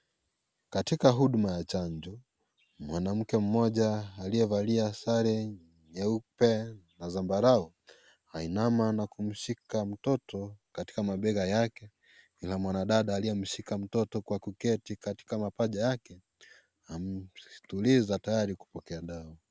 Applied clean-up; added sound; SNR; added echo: none; none; none; none.